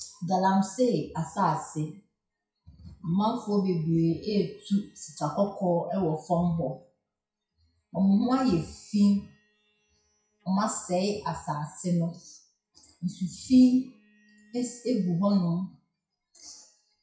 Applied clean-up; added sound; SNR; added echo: classical method WPE with log-MMSE.